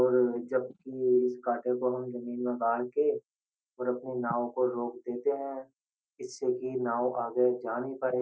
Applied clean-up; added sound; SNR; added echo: none; none; none; none.